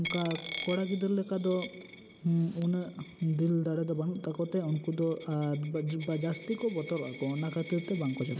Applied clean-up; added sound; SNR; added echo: none; Coin (dropping); 13 dB; none.